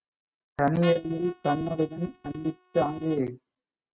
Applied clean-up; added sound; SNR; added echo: neural mask model RNNoise.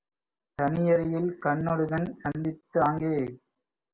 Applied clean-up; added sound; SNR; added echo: none; none; none; none.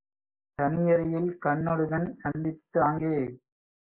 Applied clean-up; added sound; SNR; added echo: neural mask model Resemble Enhance denoiser.